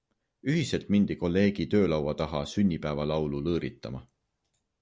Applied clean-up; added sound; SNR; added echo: none; none; none; none.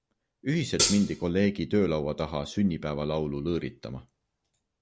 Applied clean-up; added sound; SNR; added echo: none; Hi-hat; -1 dB; none.